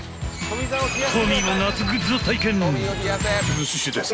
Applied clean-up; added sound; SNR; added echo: none; Bird; 12 dB; none.